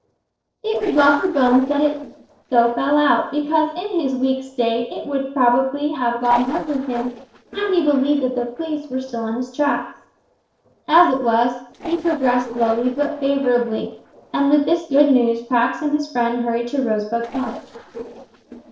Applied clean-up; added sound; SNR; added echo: neural separator model SepFormer DNS4.